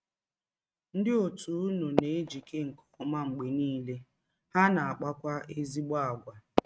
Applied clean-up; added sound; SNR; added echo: neural mask model RNNoise.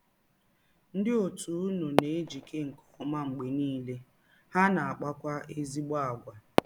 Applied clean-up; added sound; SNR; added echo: none; Fireworks; 5 dB; none.